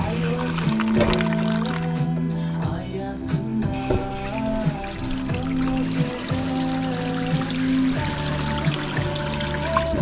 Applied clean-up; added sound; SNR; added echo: none; Sink (filling or washing) / Water tap, faucet; 5 dB; reverberation time 0.3 s.